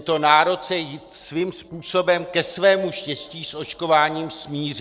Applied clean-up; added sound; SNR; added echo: neural separator model SepFormer DNS4.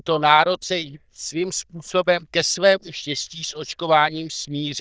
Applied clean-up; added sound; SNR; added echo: neural diffusion model UNIVERSE++.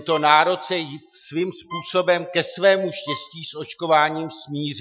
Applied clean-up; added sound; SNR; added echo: classical method Wiener filter.